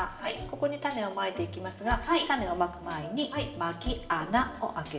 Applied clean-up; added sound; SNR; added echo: none; Bass drum / Snare drum / Drum kit; 12 dB; reverberation time 1.1 s.